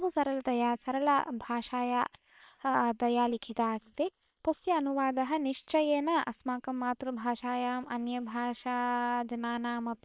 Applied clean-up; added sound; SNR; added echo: neural separator model SepFormer WHAM!.